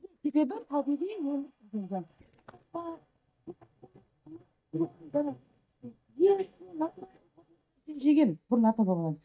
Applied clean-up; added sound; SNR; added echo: neural mask model DeepFilterNet 3.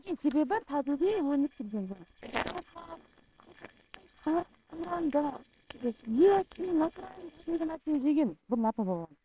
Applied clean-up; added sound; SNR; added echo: neural separator model SepFormer WHAMR!.